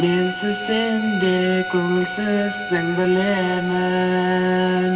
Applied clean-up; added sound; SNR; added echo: none; Bowed string instrument; 8 dB; reverberation time 1.4 s.